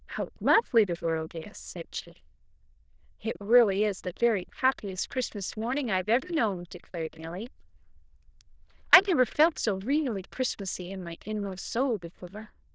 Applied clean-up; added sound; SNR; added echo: neural diffusion model UNIVERSE++.